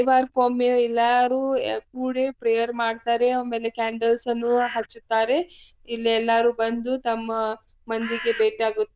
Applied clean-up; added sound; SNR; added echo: neural diffusion model UNIVERSE++.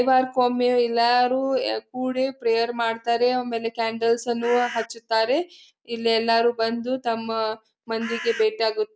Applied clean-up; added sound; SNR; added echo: none; Bird; 10 dB; none.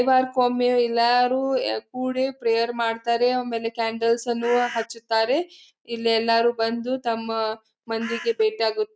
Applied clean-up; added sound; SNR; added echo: neural mask model RNNoise.